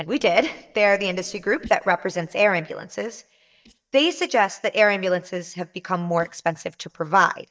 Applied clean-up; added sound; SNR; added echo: neural mask model DeepFilterNet 3.